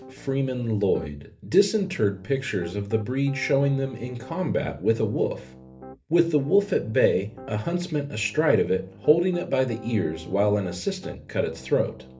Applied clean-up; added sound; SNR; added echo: none; Piano; 20 dB; reverberation time 0.3 s.